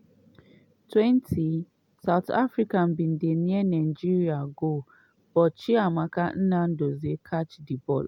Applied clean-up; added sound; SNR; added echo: none; none; none; none.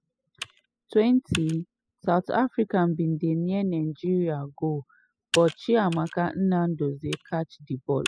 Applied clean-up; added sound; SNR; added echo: classical method spectral subtraction.